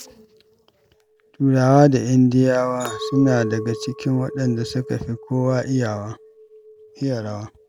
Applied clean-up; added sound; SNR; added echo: none; Chink, clink; 15 dB; none.